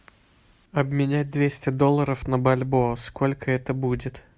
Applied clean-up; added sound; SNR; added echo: none; none; none; none.